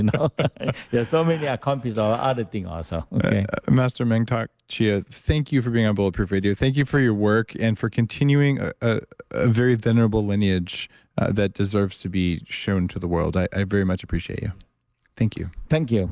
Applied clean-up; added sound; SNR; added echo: none; none; none; none.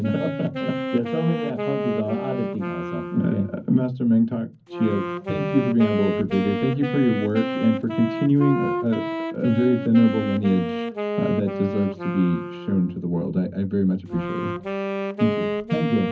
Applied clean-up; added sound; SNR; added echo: none; Wind instrument, woodwind instrument; 5 dB; reverberation time 0.4 s.